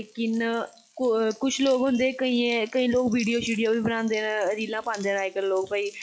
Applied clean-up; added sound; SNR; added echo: classical method log-MMSE.